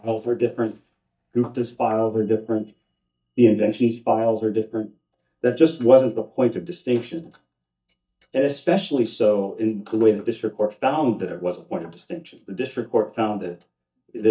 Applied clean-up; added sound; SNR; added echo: neural mask model DeepFilterNet 3.